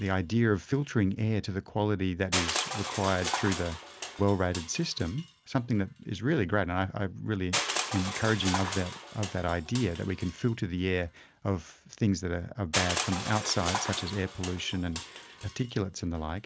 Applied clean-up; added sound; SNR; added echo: none; Crushing; 8 dB; none.